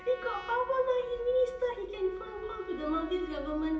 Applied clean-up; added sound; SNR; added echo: none; Trumpet; 16 dB; reverberation time 1.0 s.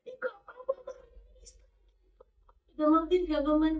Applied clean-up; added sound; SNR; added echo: neural mask model DeepFilterNet 3.